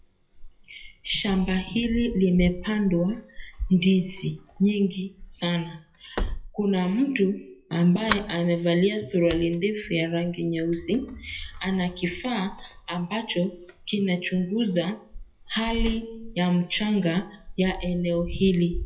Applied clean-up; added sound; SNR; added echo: classical method WPE with log-MMSE.